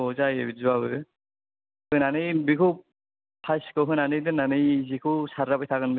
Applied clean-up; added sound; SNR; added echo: none; none; none; none.